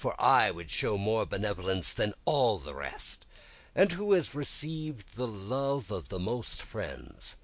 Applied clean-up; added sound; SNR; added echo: none; none; none; none.